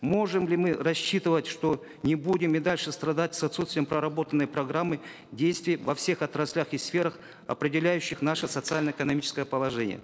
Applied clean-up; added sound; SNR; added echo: none; none; none; none.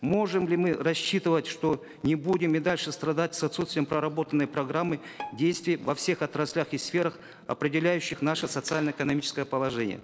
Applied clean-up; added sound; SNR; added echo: none; Bowed string instrument; 18 dB; none.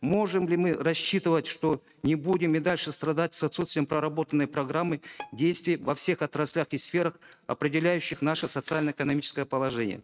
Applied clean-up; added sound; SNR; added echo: neural mask model RNNoise.